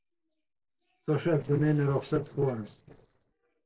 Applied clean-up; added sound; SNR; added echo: neural separator model SepFormer DNS4.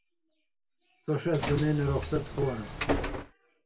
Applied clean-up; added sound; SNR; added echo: none; Bus; 2 dB; reverberation time 0.2 s.